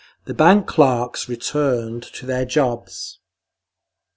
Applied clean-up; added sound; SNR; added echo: none; none; none; none.